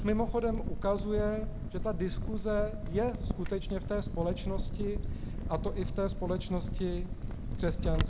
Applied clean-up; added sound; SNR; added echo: none; Crackle; 0 dB; none.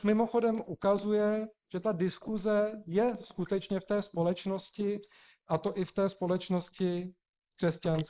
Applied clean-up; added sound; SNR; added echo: neural mask model Resemble Enhance denoiser.